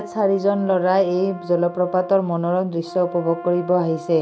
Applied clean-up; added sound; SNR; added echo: none; Brass instrument; 16 dB; none.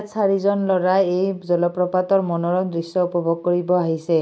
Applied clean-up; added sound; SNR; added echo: none; none; none; none.